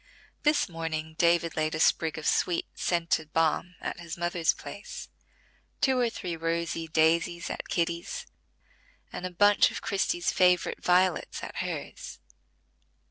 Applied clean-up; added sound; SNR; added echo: none; none; none; none.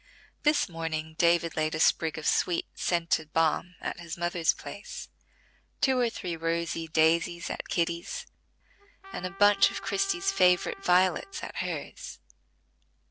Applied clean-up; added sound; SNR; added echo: none; Trumpet; 19 dB; none.